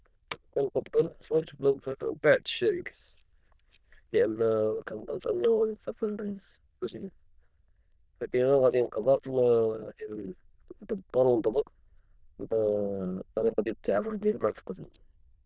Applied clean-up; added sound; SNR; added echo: neural diffusion model UNIVERSE++.